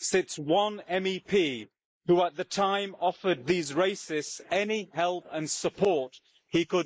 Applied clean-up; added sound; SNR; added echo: neural mask model Resemble Enhance denoiser.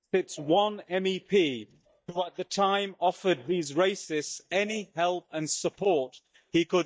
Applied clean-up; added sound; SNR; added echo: neural mask model DeepFilterNet 3.